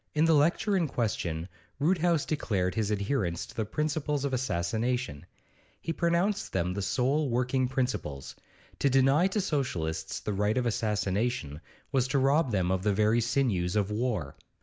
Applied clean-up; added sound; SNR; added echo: none; none; none; none.